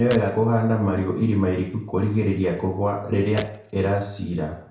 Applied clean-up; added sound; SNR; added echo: none; Shatter; 17 dB; reverberation time 0.6 s.